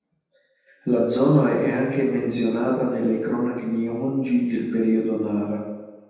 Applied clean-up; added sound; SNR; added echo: none; none; none; reverberation time 1.1 s.